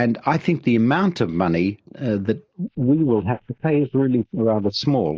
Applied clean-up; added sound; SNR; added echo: neural mask model Resemble Enhance denoiser.